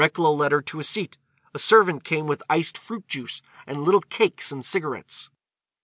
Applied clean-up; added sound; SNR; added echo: none; none; none; none.